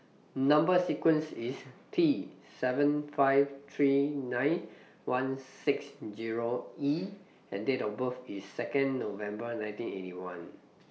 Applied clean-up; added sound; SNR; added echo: none; none; none; none.